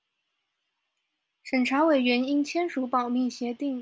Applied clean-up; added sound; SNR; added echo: none; none; none; none.